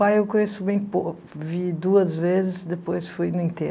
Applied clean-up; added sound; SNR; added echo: none; none; none; none.